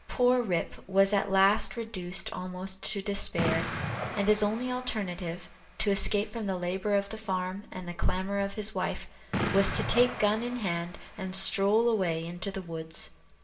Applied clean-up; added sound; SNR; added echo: none; Explosion; 11 dB; reverberation time 0.8 s.